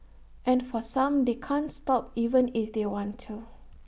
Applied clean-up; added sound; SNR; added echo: none; none; none; none.